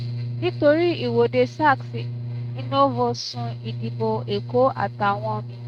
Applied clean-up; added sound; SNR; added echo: neural mask model RNNoise.